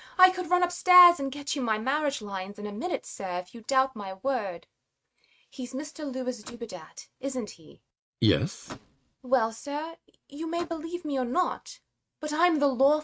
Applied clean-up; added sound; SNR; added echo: neural mask model RNNoise.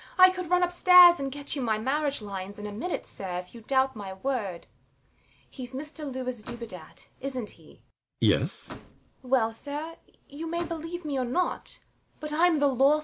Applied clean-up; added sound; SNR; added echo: none; Slam / Microwave oven; 17 dB; none.